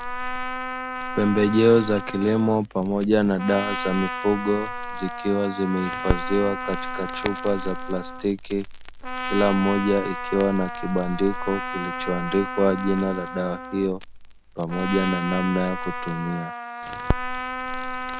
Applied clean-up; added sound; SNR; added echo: none; Crackle + Trumpet; 6 dB; none.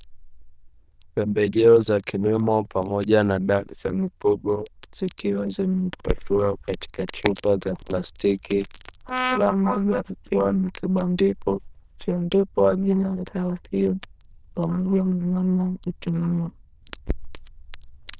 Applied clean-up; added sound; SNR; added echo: neural diffusion model UNIVERSE++.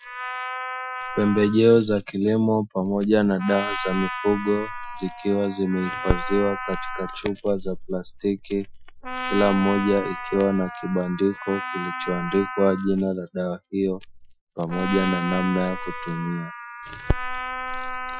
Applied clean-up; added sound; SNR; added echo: classical method Wiener filter.